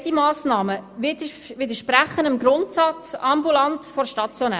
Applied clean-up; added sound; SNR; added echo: none; none; none; none.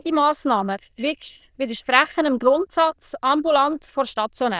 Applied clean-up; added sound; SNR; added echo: neural diffusion model UNIVERSE++.